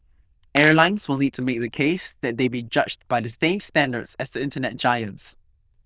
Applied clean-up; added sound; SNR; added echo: neural diffusion model UNIVERSE++.